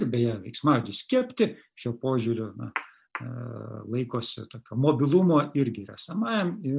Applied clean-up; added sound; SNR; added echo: none; none; none; none.